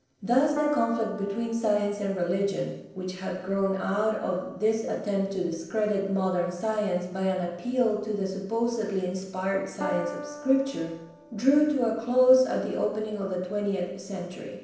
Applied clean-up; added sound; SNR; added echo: neural separator model SepFormer DNS4.